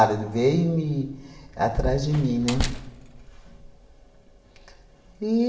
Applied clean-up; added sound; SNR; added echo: none; Slam; 8 dB; reverberation time 0.9 s.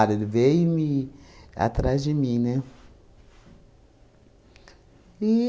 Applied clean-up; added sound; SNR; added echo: none; none; none; none.